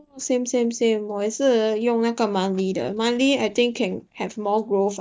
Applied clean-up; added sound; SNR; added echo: neural mask model DeepFilterNet 3.